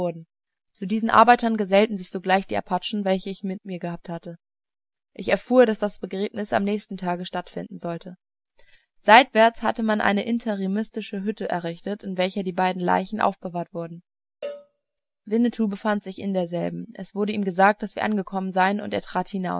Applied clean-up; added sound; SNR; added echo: none; Cowbell; 19 dB; none.